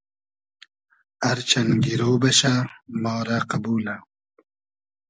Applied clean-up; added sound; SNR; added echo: none; none; none; none.